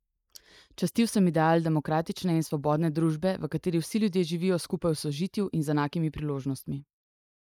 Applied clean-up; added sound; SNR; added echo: neural mask model Resemble Enhance denoiser.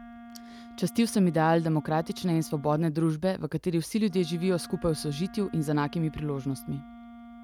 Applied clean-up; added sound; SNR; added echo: none; Wind instrument, woodwind instrument; 18 dB; none.